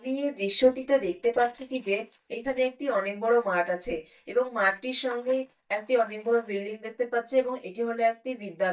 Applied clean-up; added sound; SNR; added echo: neural mask model DeepFilterNet 3.